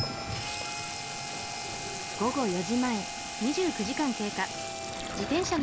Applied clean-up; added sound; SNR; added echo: none; Harmonica + Sink (filling or washing) / Water tap, faucet; 4 dB; none.